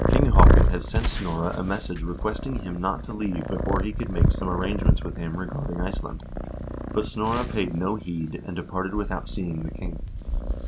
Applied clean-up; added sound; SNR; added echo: none; Purr; -5 dB; none.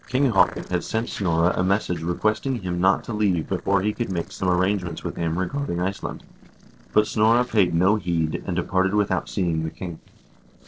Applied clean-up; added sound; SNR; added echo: neural separator model SepFormer DNS4.